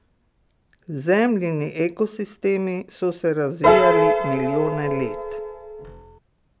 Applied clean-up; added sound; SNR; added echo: none; Piano; -3 dB; none.